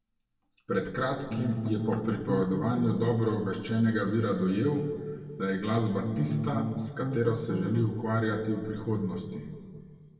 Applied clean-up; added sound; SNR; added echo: none; Bass guitar; 5 dB; reverberation time 1.7 s.